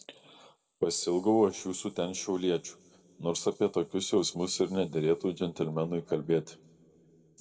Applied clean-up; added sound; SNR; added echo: none; none; none; reverberation time 1.3 s.